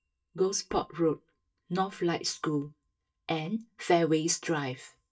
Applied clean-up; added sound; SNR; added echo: neural mask model DeepFilterNet 3.